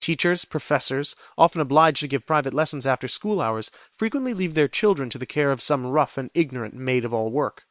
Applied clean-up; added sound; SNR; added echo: neural separator model SepFormer WHAM!.